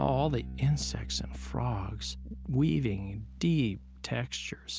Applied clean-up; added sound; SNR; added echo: none; Bass guitar; 11 dB; none.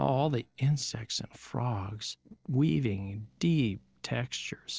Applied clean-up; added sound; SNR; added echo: neural separator model SepFormer DNS4.